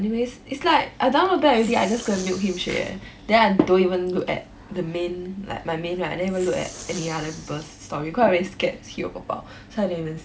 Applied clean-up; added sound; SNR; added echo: none; Respiratory sounds; 19 dB; none.